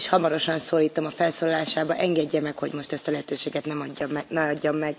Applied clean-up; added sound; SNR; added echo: none; none; none; none.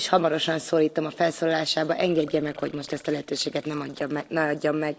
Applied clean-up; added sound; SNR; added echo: neural separator model SepFormer DNS4.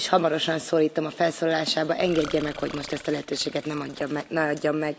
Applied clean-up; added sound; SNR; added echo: none; Burping, eructation; 17 dB; none.